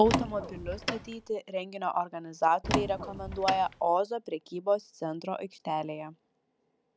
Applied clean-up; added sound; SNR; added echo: none; Door; 3 dB; none.